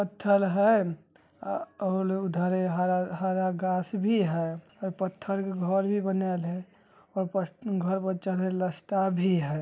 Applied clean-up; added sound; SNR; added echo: none; none; none; none.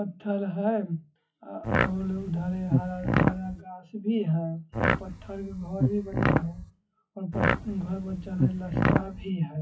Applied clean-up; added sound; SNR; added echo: classical method WPE with log-MMSE.